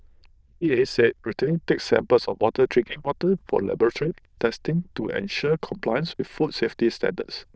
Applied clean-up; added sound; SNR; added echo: neural diffusion model UNIVERSE++.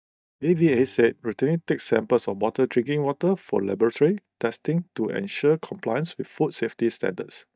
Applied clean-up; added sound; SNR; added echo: neural mask model DeepFilterNet 3.